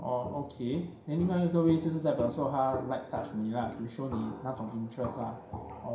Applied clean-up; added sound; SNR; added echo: none; Walk, footsteps; 12 dB; reverberation time 0.5 s.